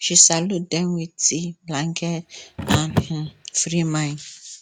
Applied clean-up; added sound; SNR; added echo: none; Car; 6 dB; none.